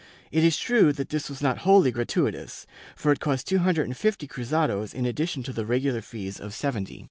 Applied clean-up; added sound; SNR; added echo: none; none; none; none.